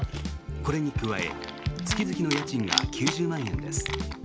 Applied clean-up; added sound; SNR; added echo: none; Chewing, mastication; 7 dB; none.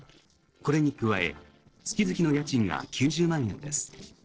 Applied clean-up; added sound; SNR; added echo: neural separator model SepFormer DNS4.